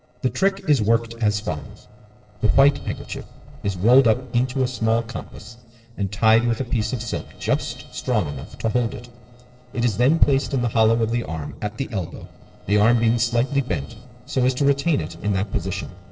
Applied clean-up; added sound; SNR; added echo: neural separator model SepFormer DNS4.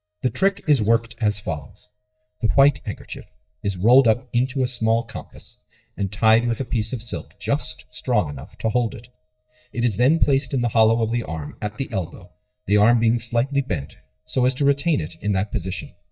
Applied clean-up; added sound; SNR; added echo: neural mask model DeepFilterNet 3.